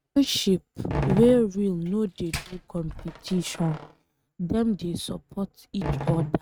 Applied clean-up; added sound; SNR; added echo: neural mask model RNNoise.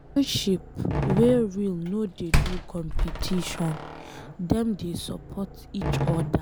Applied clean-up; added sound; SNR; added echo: none; Slam; 2 dB; none.